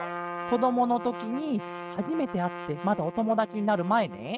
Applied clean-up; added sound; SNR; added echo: neural mask model RNNoise.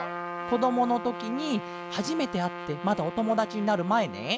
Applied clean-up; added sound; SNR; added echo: none; Trumpet; 9 dB; none.